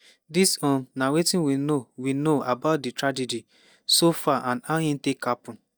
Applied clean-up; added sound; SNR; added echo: neural mask model DeepFilterNet 3.